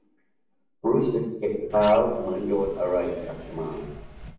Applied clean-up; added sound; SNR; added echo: none; Sliding door; 15 dB; reverberation time 0.7 s.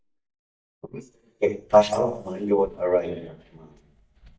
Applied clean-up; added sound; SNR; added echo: neural mask model DeepFilterNet 3.